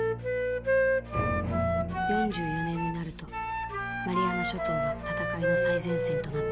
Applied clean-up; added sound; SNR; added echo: none; Wind instrument, woodwind instrument; -3 dB; none.